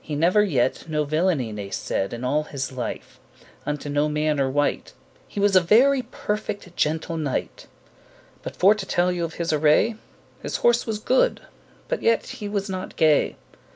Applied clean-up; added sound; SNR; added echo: none; none; none; none.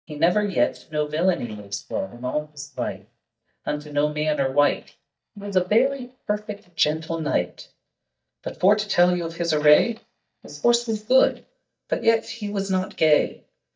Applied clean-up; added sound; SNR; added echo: neural mask model DeepFilterNet 3.